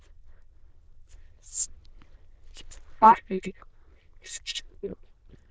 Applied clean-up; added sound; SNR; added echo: neural diffusion model UNIVERSE++.